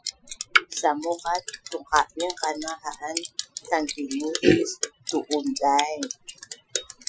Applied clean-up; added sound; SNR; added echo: classical method Wiener filter.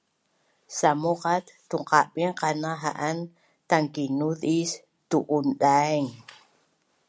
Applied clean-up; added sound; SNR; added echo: none; none; none; none.